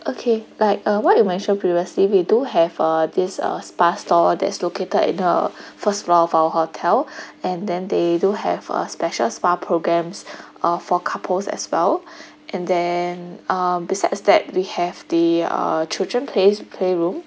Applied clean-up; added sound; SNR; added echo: none; none; none; none.